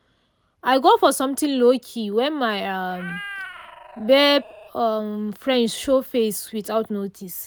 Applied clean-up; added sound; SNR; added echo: none; Meow; 16 dB; none.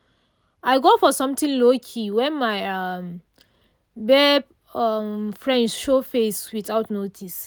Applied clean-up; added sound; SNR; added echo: none; none; none; none.